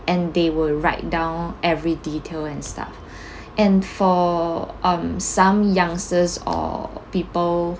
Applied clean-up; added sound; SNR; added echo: none; none; none; none.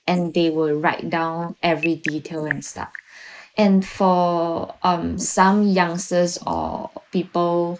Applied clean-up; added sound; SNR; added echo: neural mask model Resemble Enhance denoiser.